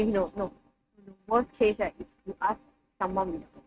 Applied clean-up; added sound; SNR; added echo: neural mask model RNNoise.